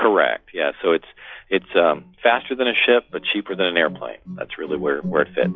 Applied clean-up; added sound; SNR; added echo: classical method log-MMSE.